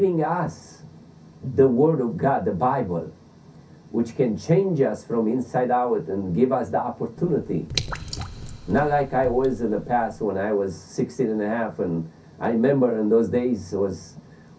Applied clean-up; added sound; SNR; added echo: none; Drip / Water; 11 dB; reverberation time 0.3 s.